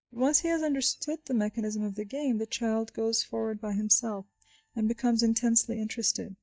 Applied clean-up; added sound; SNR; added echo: neural mask model DeepFilterNet 3.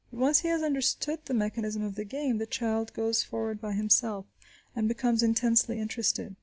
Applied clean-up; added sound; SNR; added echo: none; none; none; none.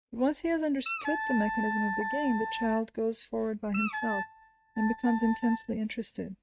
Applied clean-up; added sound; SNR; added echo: neural mask model RNNoise.